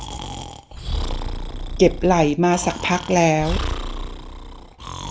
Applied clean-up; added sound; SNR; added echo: none; Breathing; 6 dB; none.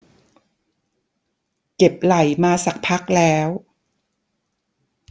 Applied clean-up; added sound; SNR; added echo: none; none; none; none.